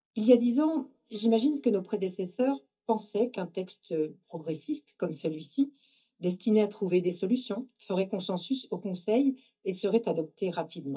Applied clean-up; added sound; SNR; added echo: neural mask model DeepFilterNet 3.